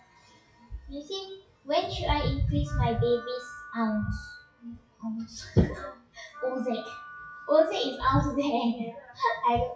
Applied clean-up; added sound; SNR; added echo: classical method WPE with log-MMSE.